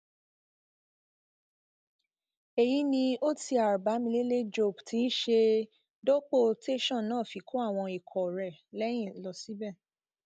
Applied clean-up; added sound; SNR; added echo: none; none; none; none.